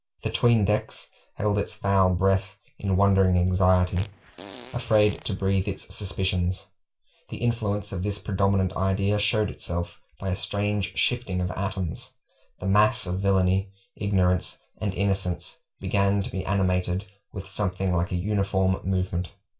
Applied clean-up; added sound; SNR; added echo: none; Fart; 19 dB; reverberation time 0.2 s.